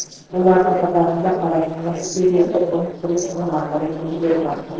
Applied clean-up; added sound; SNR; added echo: neural separator model SepFormer DNS4.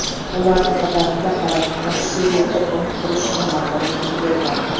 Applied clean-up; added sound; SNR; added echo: none; Bird; 2 dB; reverberation time 1.1 s.